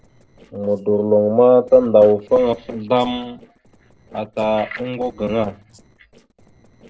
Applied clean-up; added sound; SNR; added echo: neural separator model SepFormer DNS4.